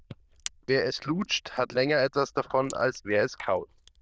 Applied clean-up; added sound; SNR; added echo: neural diffusion model UNIVERSE++.